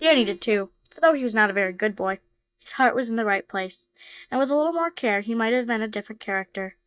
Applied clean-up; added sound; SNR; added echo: neural mask model DeepFilterNet 3.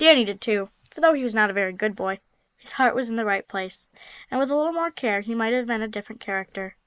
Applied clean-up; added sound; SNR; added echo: neural mask model Resemble Enhance denoiser.